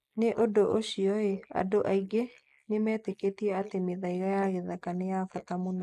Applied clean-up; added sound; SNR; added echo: neural mask model Resemble Enhance denoiser.